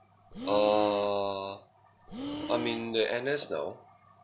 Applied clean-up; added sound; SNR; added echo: none; Breathing; 9 dB; none.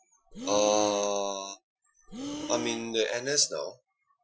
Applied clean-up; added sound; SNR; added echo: classical method Wiener filter.